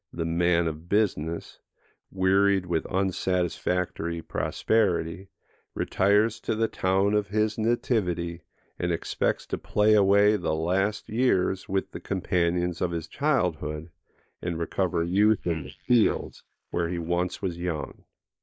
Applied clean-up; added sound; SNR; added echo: neural mask model Resemble Enhance denoiser.